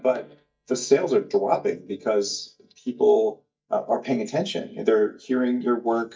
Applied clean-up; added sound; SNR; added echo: neural mask model DeepFilterNet 3.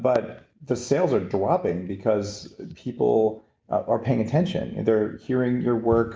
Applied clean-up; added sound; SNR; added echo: none; none; none; none.